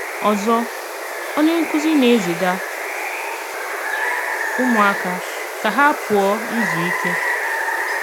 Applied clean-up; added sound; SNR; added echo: none; Water; 3 dB; none.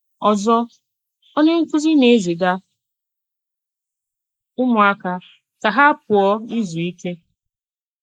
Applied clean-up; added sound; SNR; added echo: neural mask model Resemble Enhance denoiser.